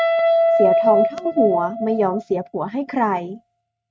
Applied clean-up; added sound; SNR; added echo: neural mask model RNNoise.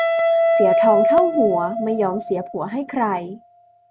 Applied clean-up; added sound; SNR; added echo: none; Guitar; -3 dB; none.